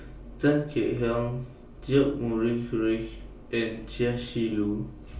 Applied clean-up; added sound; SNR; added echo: none; none; none; reverberation time 0.4 s.